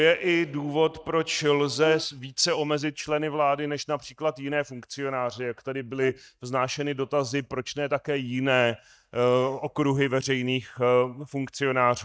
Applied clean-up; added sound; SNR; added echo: neural mask model DeepFilterNet 3.